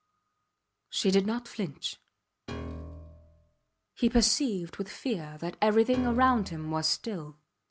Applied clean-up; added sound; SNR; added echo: none; Piano; 11 dB; none.